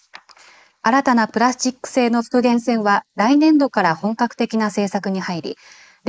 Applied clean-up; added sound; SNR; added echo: neural mask model Resemble Enhance denoiser.